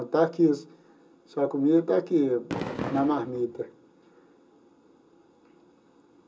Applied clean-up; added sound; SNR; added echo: none; Fireworks; 7 dB; reverberation time 0.2 s.